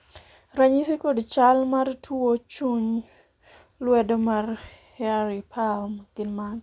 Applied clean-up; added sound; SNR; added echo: none; none; none; none.